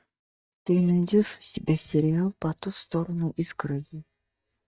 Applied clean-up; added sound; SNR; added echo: neural mask model DeepFilterNet 3.